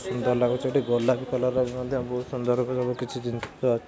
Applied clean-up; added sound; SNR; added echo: none; none; none; none.